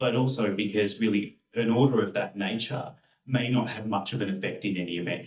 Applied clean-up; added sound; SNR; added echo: neural mask model DeepFilterNet 3.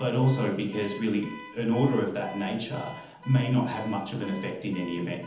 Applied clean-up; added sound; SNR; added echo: none; Alarm / Car; 19 dB; reverberation time 1.3 s.